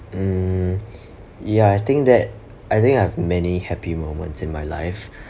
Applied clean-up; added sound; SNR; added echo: none; none; none; none.